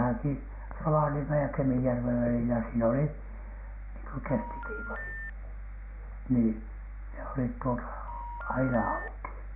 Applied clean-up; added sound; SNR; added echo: none; Telephone; 12 dB; none.